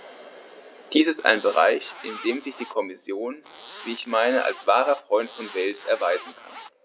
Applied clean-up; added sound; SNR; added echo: none; Zipper (clothing); 17 dB; none.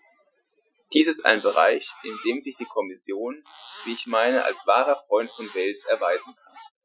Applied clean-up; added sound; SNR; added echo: classical method Wiener filter.